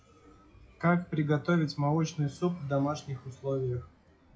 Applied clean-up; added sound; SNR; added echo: classical method WPE with log-MMSE.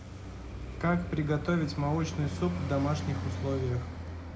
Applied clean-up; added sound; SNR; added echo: none; Traffic noise, roadway noise; 5 dB; reverberation time 0.3 s.